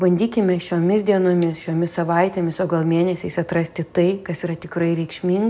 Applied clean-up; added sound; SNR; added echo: none; Bicycle bell; 16 dB; none.